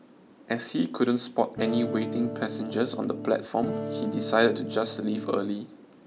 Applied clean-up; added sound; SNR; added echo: none; Electric guitar / Strum; 5 dB; none.